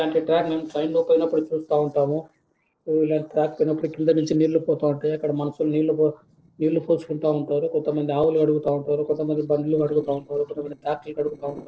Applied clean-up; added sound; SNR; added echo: neural separator model SepFormer DNS4.